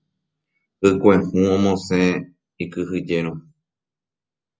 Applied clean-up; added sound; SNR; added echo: none; none; none; none.